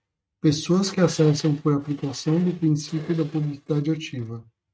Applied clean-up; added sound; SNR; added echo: neural mask model RNNoise.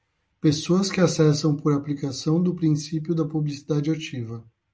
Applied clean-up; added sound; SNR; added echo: none; none; none; none.